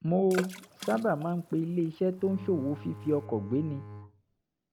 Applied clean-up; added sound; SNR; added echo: none; Water / Splash, splatter + Bowed string instrument; 13 dB; none.